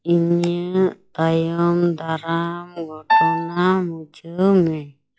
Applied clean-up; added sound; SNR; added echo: classical method log-MMSE.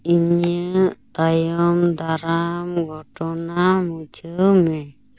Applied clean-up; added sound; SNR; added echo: none; none; none; none.